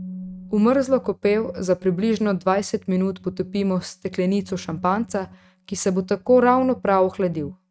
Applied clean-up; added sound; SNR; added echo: neural mask model RNNoise.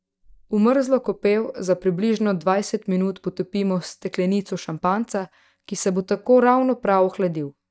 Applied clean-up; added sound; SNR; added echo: neural mask model DeepFilterNet 3.